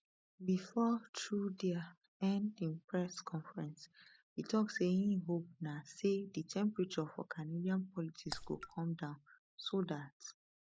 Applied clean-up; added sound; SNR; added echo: neural mask model Resemble Enhance denoiser.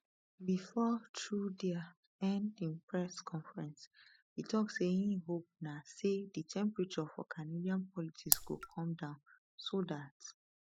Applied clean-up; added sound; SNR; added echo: classical method spectral subtraction.